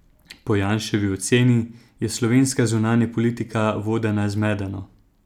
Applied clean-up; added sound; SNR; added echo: none; none; none; none.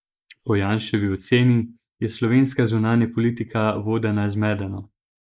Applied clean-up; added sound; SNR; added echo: neural mask model Resemble Enhance denoiser.